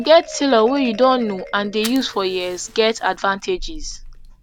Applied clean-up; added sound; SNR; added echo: none; Fire + Marimba, xylophone; 16 dB; none.